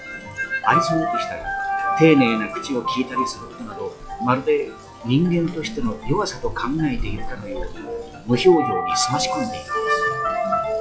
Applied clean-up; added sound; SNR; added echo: classical method log-MMSE.